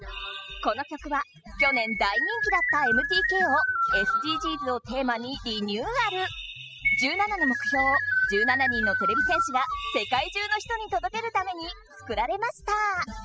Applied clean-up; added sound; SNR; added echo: classical method spectral subtraction.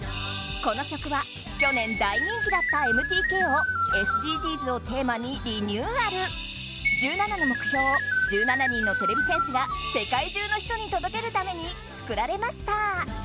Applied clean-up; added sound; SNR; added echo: none; Keyboard (musical); -2 dB; none.